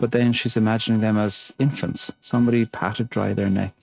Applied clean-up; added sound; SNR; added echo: neural mask model RNNoise.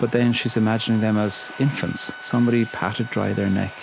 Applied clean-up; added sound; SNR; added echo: none; Wind instrument, woodwind instrument + Domestic sounds, home sounds; 16 dB; none.